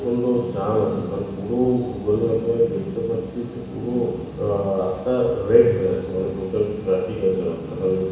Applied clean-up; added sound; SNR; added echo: none; none; none; reverberation time 1.1 s.